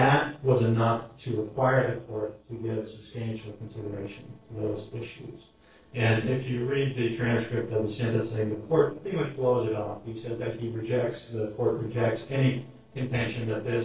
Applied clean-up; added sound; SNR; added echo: neural separator model SepFormer DNS4.